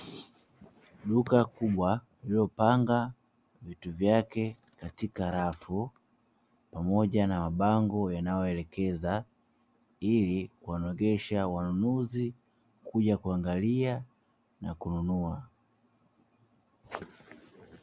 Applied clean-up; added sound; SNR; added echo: none; none; none; none.